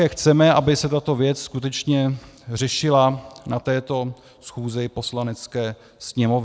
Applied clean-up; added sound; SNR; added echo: none; none; none; none.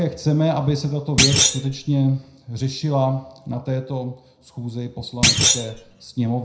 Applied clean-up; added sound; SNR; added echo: none; Thump, thud; -3 dB; reverberation time 0.5 s.